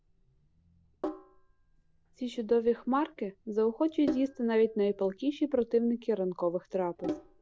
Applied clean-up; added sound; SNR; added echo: none; Sink (filling or washing); 13 dB; none.